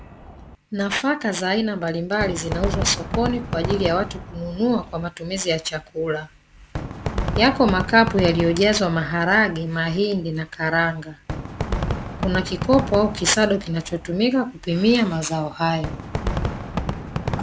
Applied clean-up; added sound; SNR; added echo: none; Fireworks; 7 dB; none.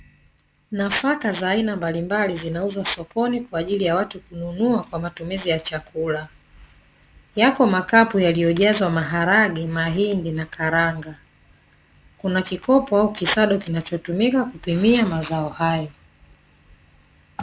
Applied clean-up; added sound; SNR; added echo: none; none; none; none.